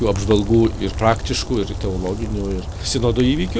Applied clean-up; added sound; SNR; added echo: none; Rain; 6 dB; none.